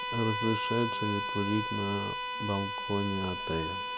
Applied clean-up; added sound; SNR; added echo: none; Bowed string instrument; 2 dB; none.